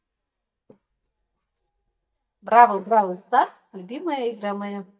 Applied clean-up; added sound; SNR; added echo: neural mask model DeepFilterNet 3.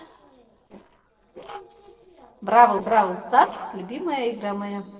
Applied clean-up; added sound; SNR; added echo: neural separator model SepFormer DNS4.